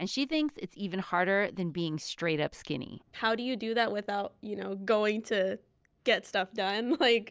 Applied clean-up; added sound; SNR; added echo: none; none; none; none.